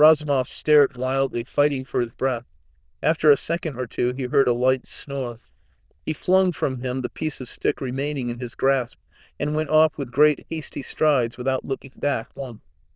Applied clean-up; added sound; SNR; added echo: neural diffusion model UNIVERSE++.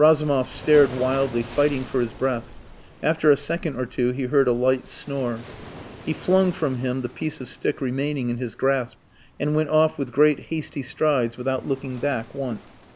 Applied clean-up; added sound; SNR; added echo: none; Waves, surf; 19 dB; none.